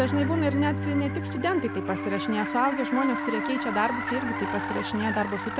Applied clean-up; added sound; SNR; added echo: none; Bowed string instrument + Car; 3 dB; none.